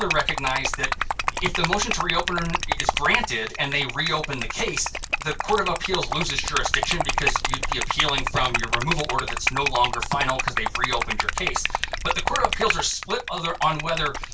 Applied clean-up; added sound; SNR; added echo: none; Liquid; 0 dB; reverberation time 0.2 s.